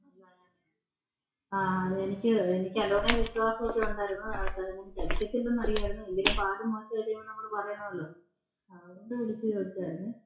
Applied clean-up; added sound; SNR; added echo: classical method WPE with log-MMSE.